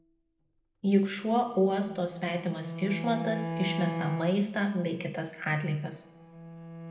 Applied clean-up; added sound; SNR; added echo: none; Bowed string instrument; 9 dB; reverberation time 0.8 s.